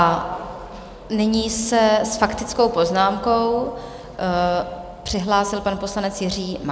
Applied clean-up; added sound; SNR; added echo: none; none; none; none.